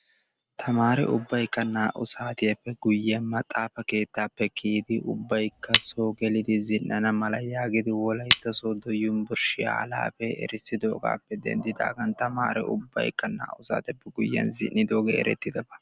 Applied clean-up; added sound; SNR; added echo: none; Cutlery, silverware; 3 dB; none.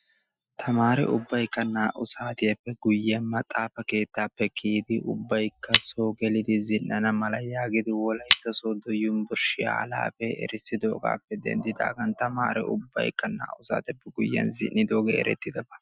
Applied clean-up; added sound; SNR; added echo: classical method Wiener filter.